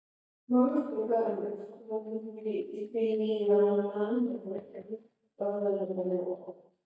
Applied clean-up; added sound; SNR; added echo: neural mask model DeepFilterNet 3.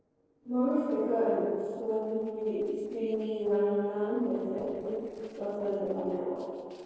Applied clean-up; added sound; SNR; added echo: neural separator model SepFormer DNS4.